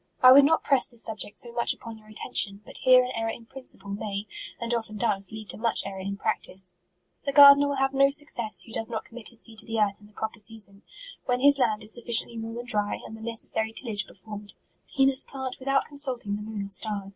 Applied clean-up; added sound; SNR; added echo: none; none; none; none.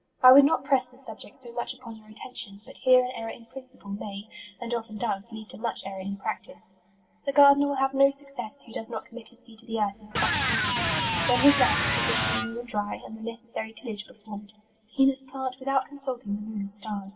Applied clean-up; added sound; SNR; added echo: none; Electric guitar; 0 dB; reverberation time 2.4 s.